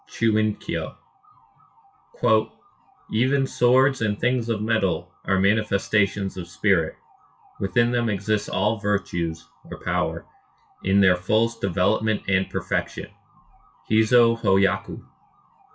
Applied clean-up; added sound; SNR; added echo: classical method WPE with log-MMSE.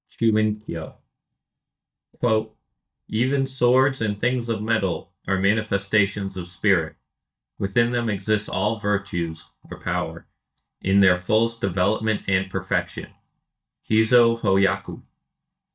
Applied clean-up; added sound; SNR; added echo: neural mask model DeepFilterNet 3.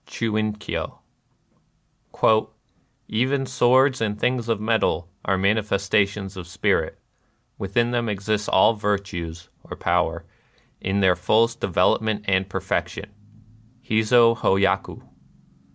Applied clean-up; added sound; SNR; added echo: none; none; none; none.